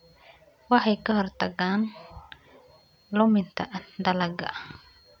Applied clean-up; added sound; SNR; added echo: none; none; none; none.